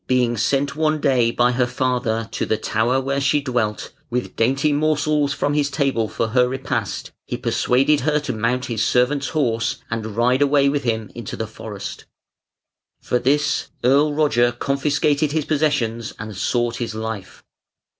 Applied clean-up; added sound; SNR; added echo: none; none; none; none.